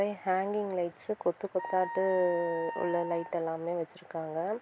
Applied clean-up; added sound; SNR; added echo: none; Wind instrument, woodwind instrument; 8 dB; none.